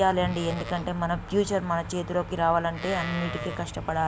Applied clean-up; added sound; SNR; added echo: none; Livestock, farm animals, working animals; 13 dB; none.